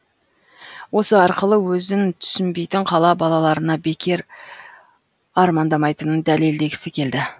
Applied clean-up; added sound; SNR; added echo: none; none; none; none.